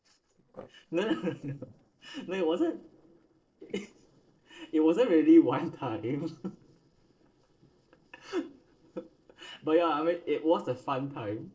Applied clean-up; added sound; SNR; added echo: neural separator model SepFormer DNS4.